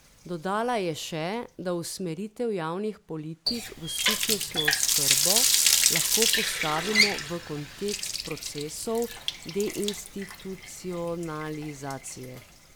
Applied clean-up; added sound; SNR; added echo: none; Water tap, faucet; -4 dB; none.